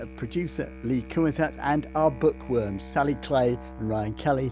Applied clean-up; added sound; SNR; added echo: none; Musical instrument; 14 dB; none.